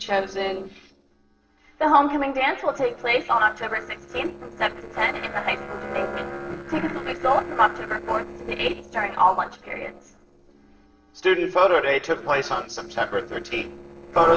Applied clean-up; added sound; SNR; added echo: neural separator model SepFormer DNS4.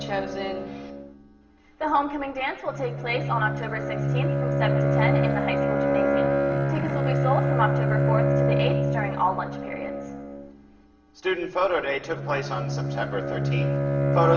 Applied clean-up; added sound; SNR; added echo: none; Bowed string instrument; -4 dB; reverberation time 1.2 s.